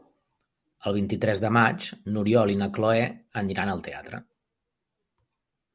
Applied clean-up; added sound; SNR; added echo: none; none; none; none.